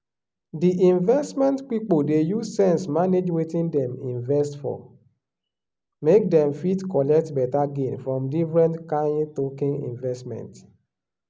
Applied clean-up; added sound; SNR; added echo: none; none; none; none.